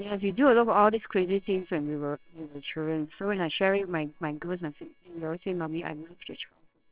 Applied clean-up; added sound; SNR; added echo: neural separator model SepFormer WHAMR!.